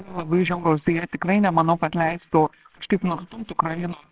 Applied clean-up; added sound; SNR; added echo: neural separator model SepFormer WHAMR!.